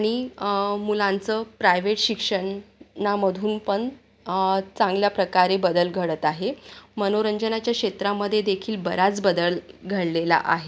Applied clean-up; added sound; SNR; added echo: none; none; none; none.